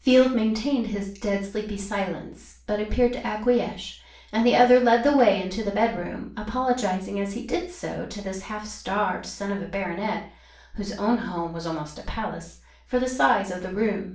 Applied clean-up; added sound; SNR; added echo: none; none; none; reverberation time 0.4 s.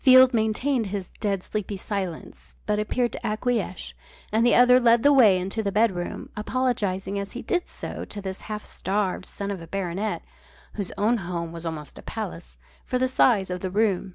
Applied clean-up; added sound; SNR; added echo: none; none; none; none.